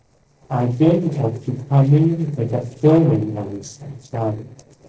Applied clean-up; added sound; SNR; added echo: neural separator model SepFormer DNS4.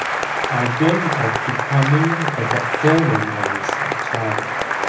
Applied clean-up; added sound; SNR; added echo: none; Applause; 0 dB; reverberation time 0.5 s.